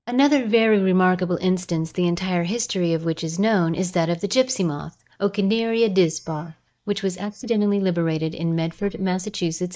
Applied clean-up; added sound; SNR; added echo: neural mask model DeepFilterNet 3.